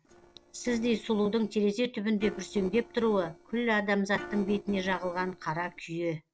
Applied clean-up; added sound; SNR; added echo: neural separator model SepFormer DNS4.